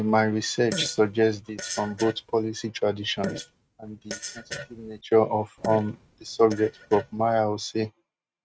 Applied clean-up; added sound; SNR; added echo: neural mask model RNNoise.